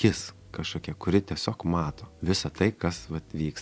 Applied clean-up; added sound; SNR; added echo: none; none; none; none.